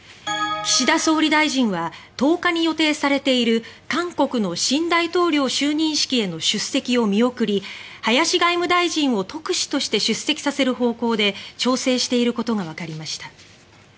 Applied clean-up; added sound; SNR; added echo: none; none; none; none.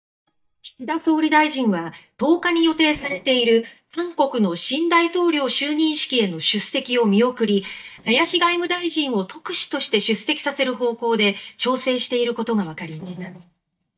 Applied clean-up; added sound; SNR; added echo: neural mask model DeepFilterNet 3.